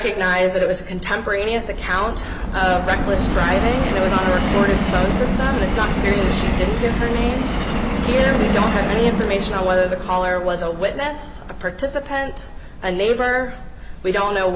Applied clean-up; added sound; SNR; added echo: none; Subway, metro, underground; 2 dB; none.